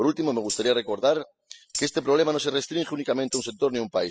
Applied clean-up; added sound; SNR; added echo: classical method spectral subtraction.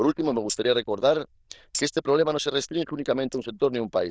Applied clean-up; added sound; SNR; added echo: neural diffusion model UNIVERSE++.